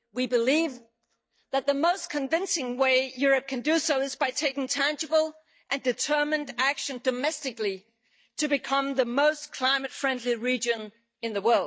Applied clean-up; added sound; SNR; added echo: neural mask model DeepFilterNet 3.